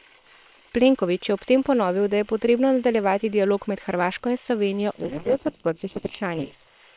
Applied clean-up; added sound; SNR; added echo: neural separator model SepFormer WHAM!.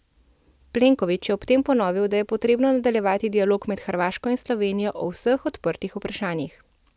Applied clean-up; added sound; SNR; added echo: none; none; none; none.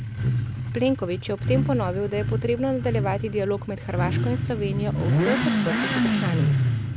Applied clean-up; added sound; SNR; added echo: none; Motorcycle / Accelerating, revving, vroom; -3 dB; none.